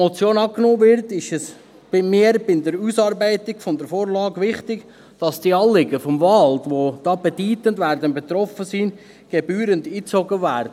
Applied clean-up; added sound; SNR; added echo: none; none; none; none.